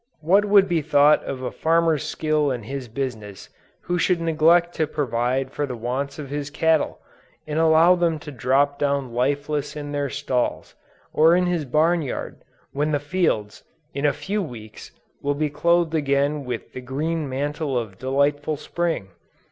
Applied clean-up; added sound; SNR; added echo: none; none; none; none.